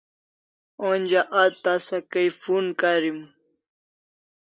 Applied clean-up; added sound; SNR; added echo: none; none; none; none.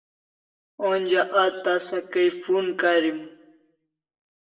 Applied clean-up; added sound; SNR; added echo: none; none; none; reverberation time 0.7 s.